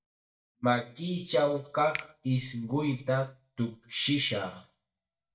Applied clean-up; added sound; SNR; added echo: neural mask model DeepFilterNet 3.